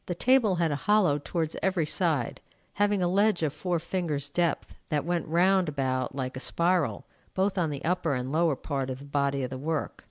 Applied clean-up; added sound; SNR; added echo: none; none; none; none.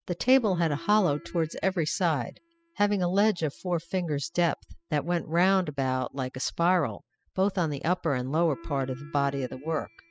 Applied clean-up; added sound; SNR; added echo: classical method spectral subtraction.